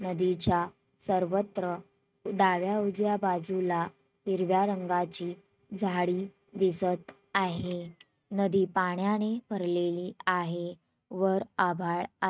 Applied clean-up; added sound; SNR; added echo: neural mask model RNNoise.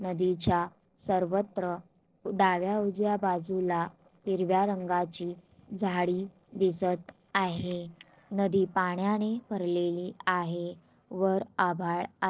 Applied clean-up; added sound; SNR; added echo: neural separator model SepFormer DNS4.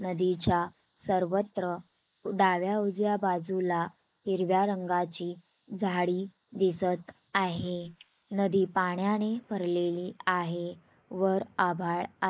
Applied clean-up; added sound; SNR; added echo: neural mask model Resemble Enhance denoiser.